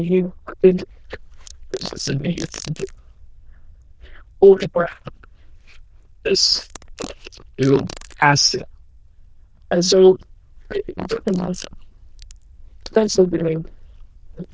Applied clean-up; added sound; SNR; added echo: neural diffusion model UNIVERSE++.